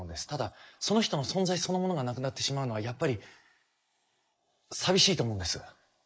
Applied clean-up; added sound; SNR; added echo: neural mask model Resemble Enhance denoiser.